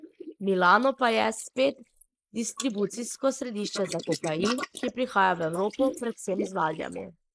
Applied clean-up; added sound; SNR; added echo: neural mask model Resemble Enhance denoiser.